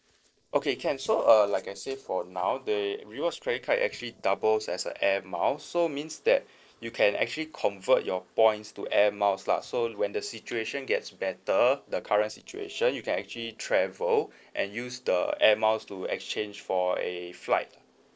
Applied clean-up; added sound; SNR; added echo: neural separator model SepFormer DNS4.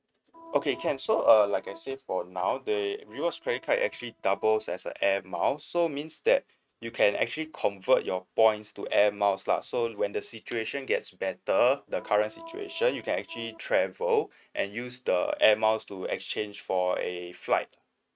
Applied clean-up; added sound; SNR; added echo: neural mask model RNNoise.